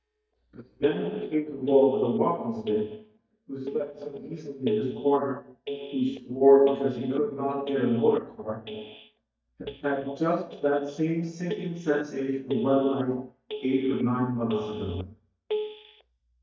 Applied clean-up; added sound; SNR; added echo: neural mask model DeepFilterNet 3.